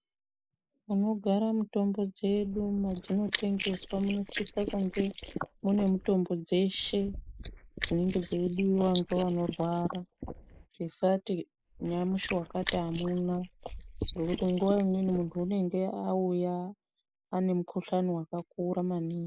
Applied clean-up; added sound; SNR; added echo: neural mask model Resemble Enhance denoiser.